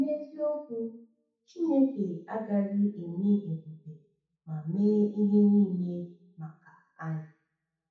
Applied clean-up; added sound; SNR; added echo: none; none; none; reverberation time 0.7 s.